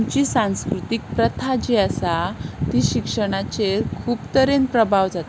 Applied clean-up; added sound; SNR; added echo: none; none; none; none.